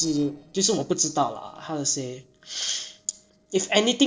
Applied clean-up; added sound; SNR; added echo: neural separator model SepFormer DNS4.